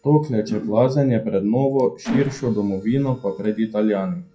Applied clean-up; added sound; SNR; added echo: classical method WPE with log-MMSE.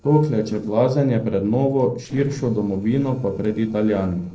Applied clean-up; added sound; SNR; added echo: neural separator model SepFormer DNS4.